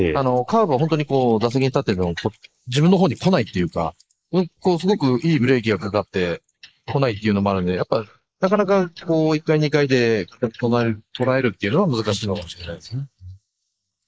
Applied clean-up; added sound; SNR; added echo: neural mask model Resemble Enhance denoiser.